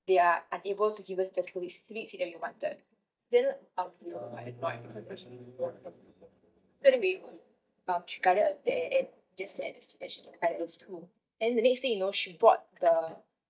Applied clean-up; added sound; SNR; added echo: neural mask model DeepFilterNet 3.